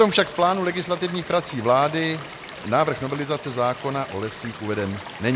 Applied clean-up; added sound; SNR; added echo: none; Stream / Liquid; 14 dB; none.